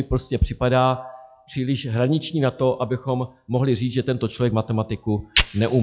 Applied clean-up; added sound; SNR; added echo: classical method log-MMSE.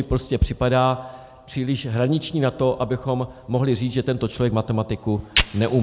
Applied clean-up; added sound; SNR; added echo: none; Fire; 12 dB; none.